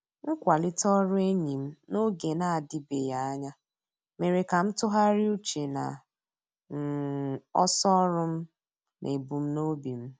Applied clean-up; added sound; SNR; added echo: none; none; none; none.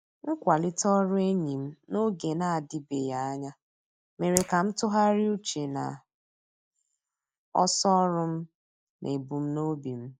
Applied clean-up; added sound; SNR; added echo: neural mask model Resemble Enhance denoiser.